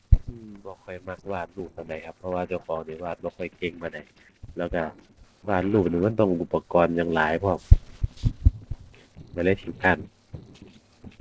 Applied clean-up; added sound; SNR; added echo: neural separator model SepFormer DNS4.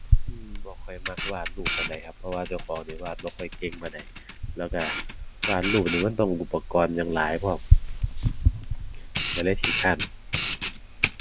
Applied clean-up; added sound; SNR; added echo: none; Camera; -3 dB; none.